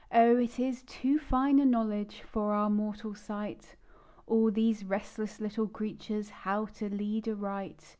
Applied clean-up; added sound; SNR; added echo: none; none; none; none.